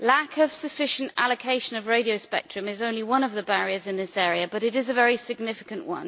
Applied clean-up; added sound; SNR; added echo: none; none; none; none.